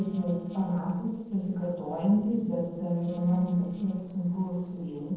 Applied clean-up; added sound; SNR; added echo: neural separator model SepFormer DNS4.